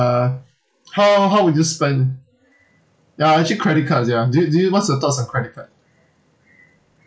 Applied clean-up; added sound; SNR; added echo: none; none; none; none.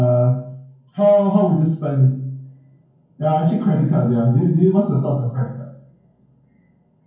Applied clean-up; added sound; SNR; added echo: none; none; none; reverberation time 0.9 s.